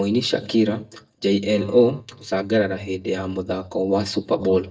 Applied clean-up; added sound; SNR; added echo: neural mask model DeepFilterNet 3.